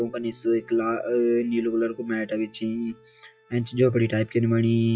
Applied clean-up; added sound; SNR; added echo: classical method log-MMSE.